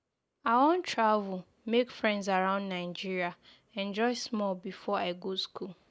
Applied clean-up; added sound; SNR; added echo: none; none; none; none.